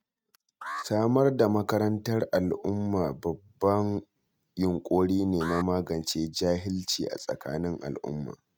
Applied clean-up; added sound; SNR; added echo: neural mask model RNNoise.